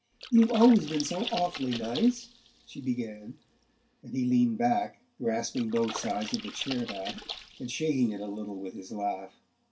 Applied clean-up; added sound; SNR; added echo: none; Splash, splatter; 13 dB; reverberation time 0.1 s.